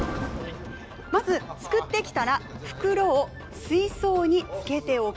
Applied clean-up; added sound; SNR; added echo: none; Thunder; 14 dB; none.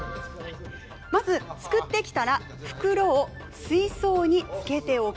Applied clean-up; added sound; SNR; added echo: none; none; none; none.